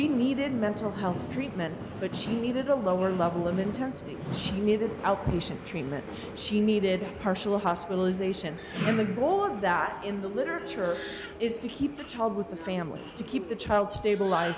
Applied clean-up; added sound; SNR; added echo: none; Subway, metro, underground; 11 dB; none.